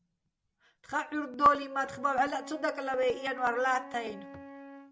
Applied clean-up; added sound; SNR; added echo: none; Wind instrument, woodwind instrument; 16 dB; none.